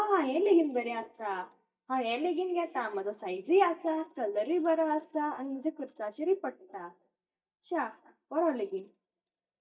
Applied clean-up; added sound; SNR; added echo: neural mask model DeepFilterNet 3.